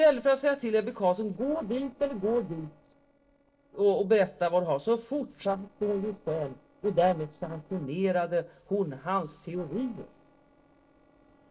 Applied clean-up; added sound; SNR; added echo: neural separator model SepFormer DNS4.